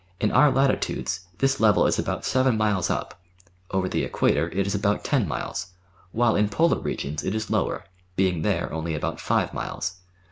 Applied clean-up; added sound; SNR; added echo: none; none; none; none.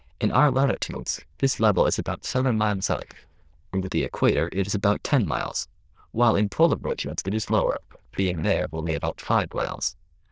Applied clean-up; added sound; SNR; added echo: neural diffusion model UNIVERSE++.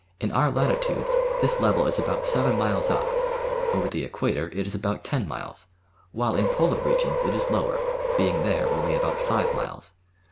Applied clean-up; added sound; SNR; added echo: none; Subway, metro, underground; -3 dB; none.